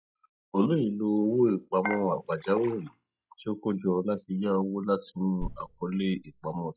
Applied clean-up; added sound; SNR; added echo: classical method log-MMSE.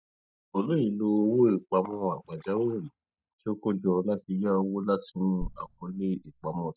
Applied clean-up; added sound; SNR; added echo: neural mask model DeepFilterNet 3.